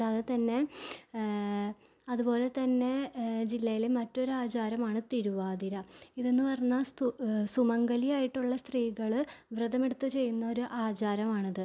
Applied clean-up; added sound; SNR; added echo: none; none; none; none.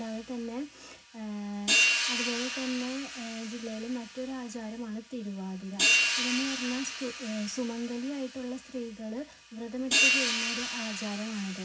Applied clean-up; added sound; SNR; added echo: none; Hi-hat; -4 dB; reverberation time 0.4 s.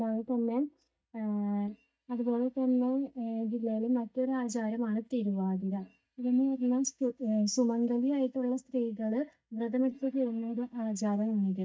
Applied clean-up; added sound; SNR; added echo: neural mask model DeepFilterNet 3.